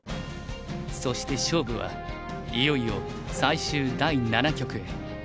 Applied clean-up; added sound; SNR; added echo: none; none; none; none.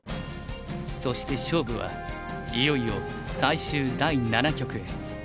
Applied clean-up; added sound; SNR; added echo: none; Wind instrument, woodwind instrument; 18 dB; none.